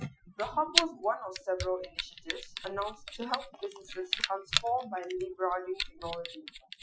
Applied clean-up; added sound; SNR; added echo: classical method Wiener filter.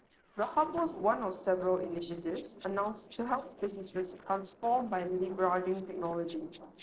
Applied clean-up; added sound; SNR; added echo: neural separator model SepFormer DNS4.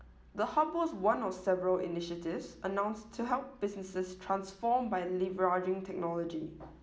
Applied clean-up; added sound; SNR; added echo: none; none; none; none.